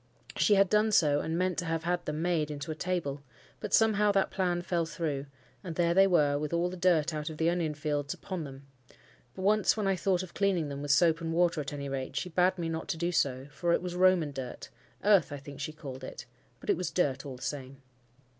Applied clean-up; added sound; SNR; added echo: none; none; none; none.